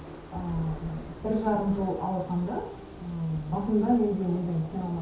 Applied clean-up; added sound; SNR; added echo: none; Thunder / Rain; 13 dB; reverberation time 0.6 s.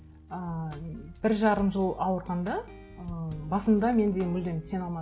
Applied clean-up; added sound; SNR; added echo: none; none; none; none.